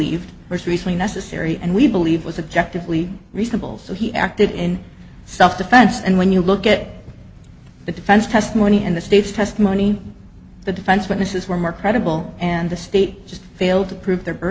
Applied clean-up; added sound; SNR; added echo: none; none; none; none.